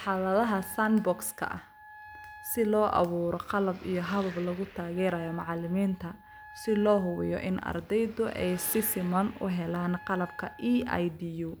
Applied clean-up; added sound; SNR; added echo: none; Car passing by / Traffic noise, roadway noise / Engine + Wind instrument, woodwind instrument; 19 dB; none.